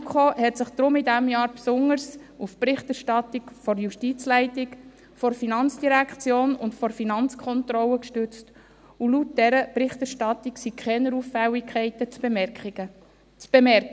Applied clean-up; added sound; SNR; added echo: none; none; none; none.